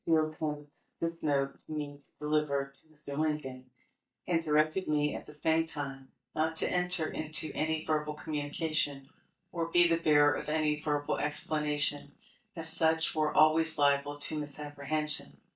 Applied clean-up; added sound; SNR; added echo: neural mask model DeepFilterNet 3.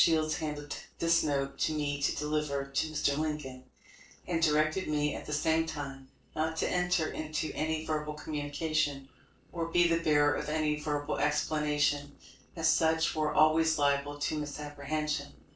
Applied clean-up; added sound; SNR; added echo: neural separator model SepFormer DNS4.